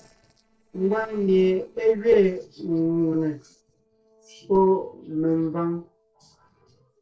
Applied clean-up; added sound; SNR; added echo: neural separator model SepFormer DNS4.